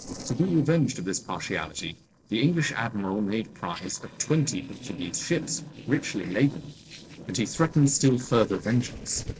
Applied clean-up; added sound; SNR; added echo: neural separator model SepFormer DNS4.